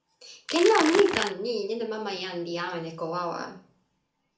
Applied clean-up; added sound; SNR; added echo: none; Crackle; 3 dB; reverberation time 0.4 s.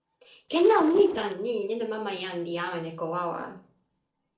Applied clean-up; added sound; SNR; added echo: neural separator model SepFormer DNS4.